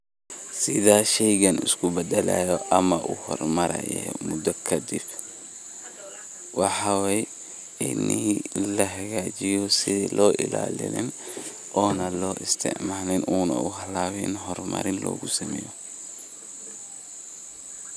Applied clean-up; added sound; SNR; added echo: none; Wind instrument, woodwind instrument; 18 dB; none.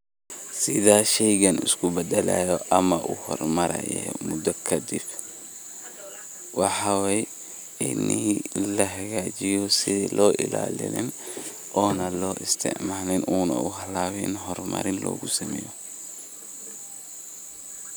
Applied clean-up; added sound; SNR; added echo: none; none; none; none.